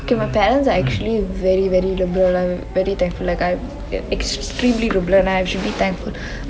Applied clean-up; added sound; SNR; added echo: none; none; none; none.